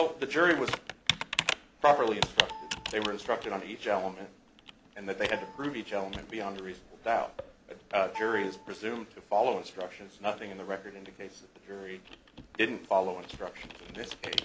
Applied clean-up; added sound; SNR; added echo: none; Computer keyboard; 7 dB; none.